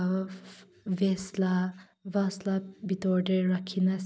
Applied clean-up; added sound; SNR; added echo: none; none; none; none.